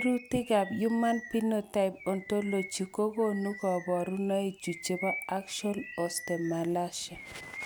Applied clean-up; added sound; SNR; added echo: none; Bird vocalization, bird call, bird song; 14 dB; none.